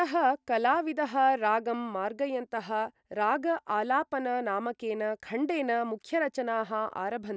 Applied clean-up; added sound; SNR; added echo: none; none; none; none.